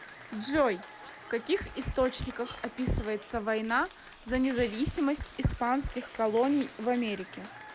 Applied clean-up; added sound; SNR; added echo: none; Applause / Crowd; 17 dB; none.